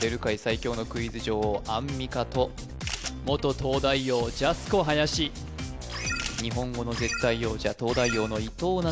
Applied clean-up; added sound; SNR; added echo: none; none; none; none.